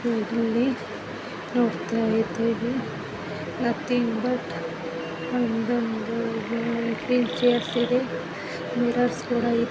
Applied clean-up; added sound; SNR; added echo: none; Chirp, tweet; 14 dB; none.